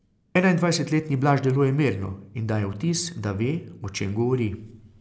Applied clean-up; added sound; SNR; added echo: none; none; none; none.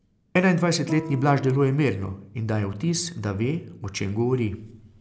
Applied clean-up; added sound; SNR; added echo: none; Guitar; 12 dB; none.